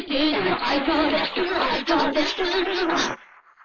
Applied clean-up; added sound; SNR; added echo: neural mask model Resemble Enhance denoiser.